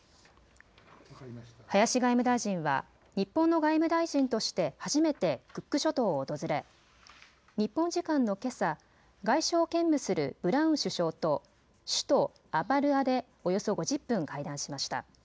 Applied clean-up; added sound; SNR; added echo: none; none; none; none.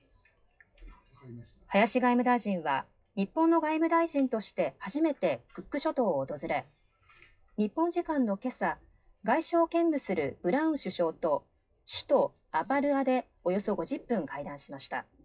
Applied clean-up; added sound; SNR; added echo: classical method WPE with log-MMSE.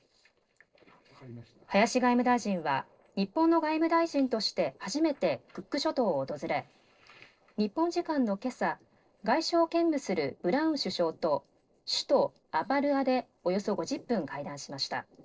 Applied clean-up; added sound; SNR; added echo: neural separator model SepFormer DNS4.